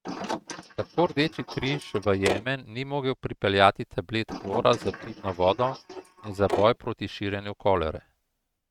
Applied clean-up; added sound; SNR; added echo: neural mask model RNNoise.